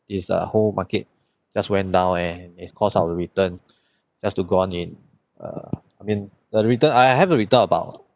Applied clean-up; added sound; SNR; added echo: none; none; none; none.